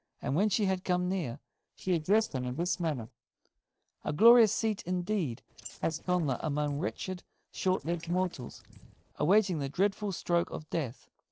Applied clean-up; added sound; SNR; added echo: neural separator model SepFormer DNS4.